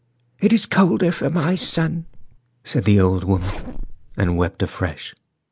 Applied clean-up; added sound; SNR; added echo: neural mask model Resemble Enhance denoiser.